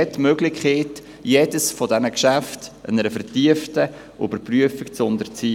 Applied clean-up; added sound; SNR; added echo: none; none; none; none.